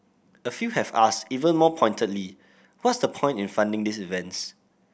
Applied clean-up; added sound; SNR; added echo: none; none; none; none.